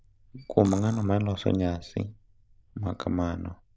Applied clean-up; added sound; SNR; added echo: neural diffusion model UNIVERSE++.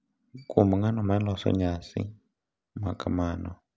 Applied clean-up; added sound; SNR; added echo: none; none; none; none.